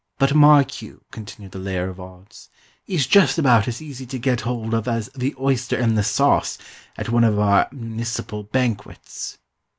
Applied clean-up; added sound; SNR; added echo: none; none; none; none.